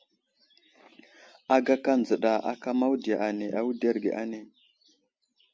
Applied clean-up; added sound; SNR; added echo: none; none; none; none.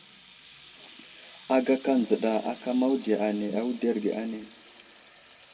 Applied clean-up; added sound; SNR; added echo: none; Sink (filling or washing) / Water tap, faucet; 18 dB; reverberation time 1.1 s.